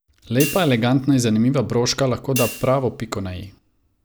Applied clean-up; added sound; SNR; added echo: none; Hi-hat; 14 dB; none.